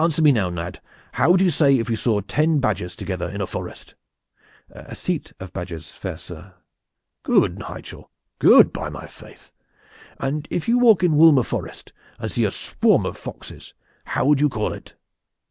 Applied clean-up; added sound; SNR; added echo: none; none; none; none.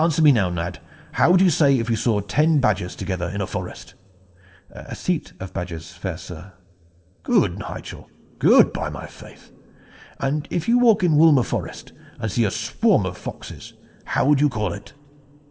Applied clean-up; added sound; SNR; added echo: none; none; none; reverberation time 0.8 s.